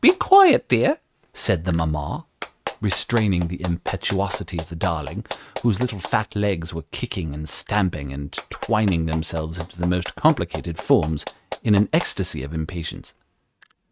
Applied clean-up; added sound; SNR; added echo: neural mask model RNNoise.